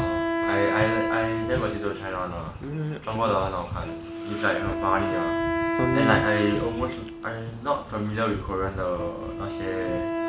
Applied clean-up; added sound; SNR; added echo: none; Wind instrument, woodwind instrument; 2 dB; none.